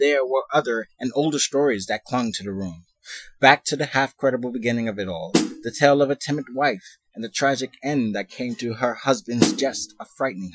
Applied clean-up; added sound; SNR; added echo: classical method Wiener filter.